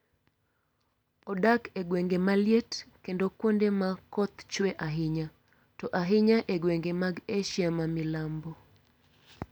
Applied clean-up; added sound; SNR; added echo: none; none; none; none.